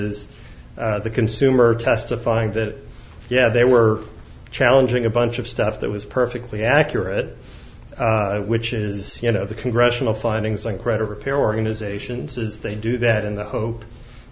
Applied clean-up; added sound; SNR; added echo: none; none; none; none.